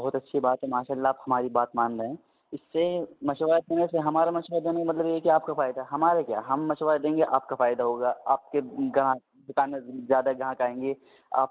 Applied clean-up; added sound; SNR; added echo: neural mask model Resemble Enhance denoiser.